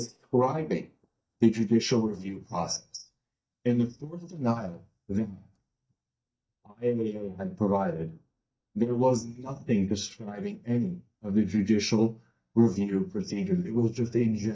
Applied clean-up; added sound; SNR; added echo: neural mask model DeepFilterNet 3.